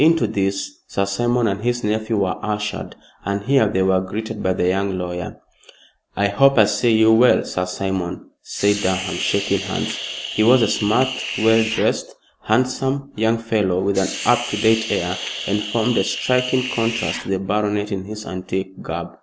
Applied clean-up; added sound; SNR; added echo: none; Hiss; 7 dB; none.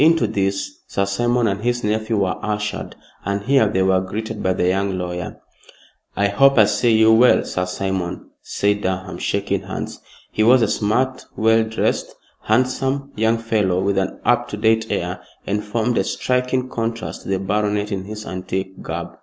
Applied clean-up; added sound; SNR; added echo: none; none; none; none.